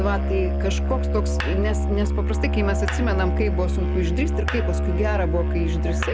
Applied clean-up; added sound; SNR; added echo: none; Musical instrument; -5 dB; none.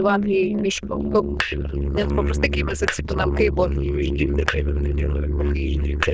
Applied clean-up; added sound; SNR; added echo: neural diffusion model UNIVERSE++.